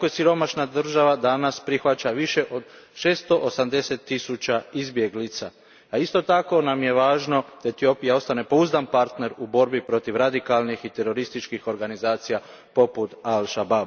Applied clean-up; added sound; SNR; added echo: none; none; none; none.